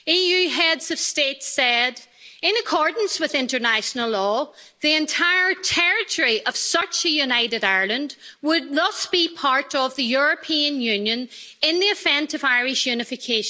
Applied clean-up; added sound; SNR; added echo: none; none; none; none.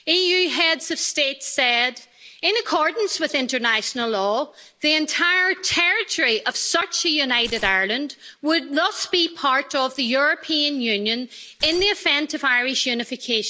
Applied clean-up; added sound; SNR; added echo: none; Tearing; 18 dB; none.